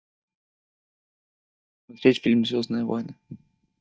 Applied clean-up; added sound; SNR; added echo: neural mask model DeepFilterNet 3.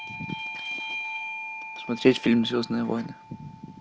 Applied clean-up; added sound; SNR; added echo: none; Bell / Doorbell; 9 dB; none.